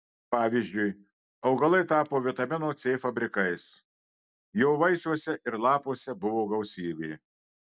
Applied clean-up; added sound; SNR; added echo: none; none; none; none.